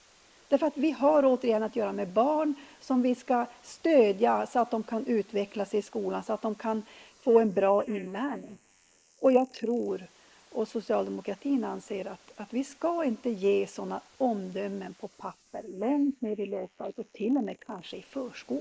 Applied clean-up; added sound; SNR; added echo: neural mask model Resemble Enhance denoiser.